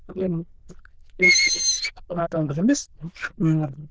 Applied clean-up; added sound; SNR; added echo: neural diffusion model UNIVERSE++.